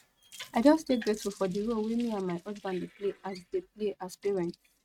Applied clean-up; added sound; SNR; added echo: neural mask model RNNoise.